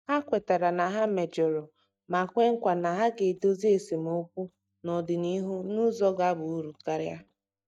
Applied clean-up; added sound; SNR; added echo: neural mask model DeepFilterNet 3.